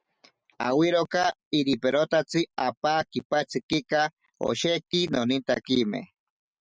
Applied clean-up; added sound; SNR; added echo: none; none; none; none.